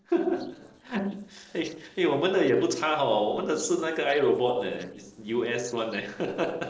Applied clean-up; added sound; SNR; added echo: neural separator model SepFormer DNS4.